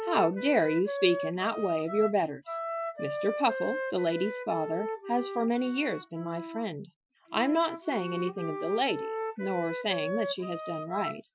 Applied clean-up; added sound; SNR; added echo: classical method Wiener filter.